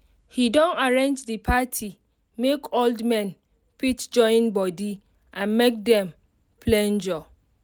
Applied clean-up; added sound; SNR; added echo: none; none; none; none.